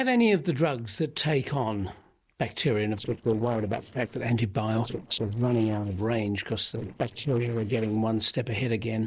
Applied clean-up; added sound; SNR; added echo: neural separator model SepFormer DNS4.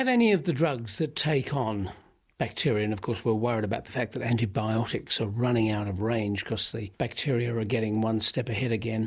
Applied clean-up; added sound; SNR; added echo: none; none; none; none.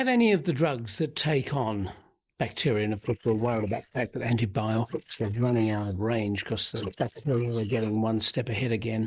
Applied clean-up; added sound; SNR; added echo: neural mask model Resemble Enhance denoiser.